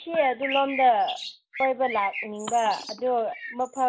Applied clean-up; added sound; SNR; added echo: none; Bird; 11 dB; none.